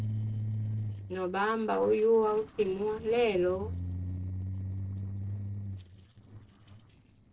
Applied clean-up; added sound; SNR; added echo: neural separator model SepFormer DNS4.